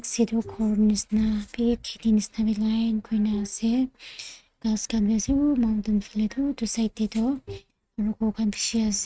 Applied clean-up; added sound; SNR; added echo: neural mask model RNNoise.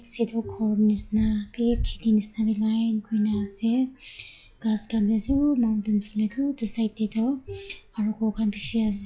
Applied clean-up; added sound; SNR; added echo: classical method log-MMSE.